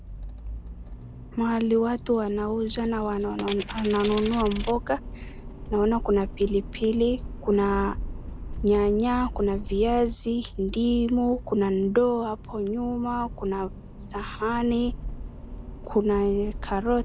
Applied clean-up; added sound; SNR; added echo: none; Accelerating, revving, vroom + Coin (dropping); 10 dB; none.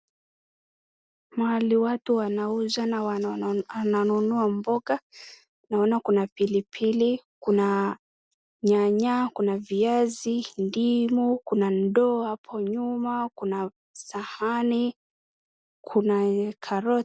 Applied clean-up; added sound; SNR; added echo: none; none; none; none.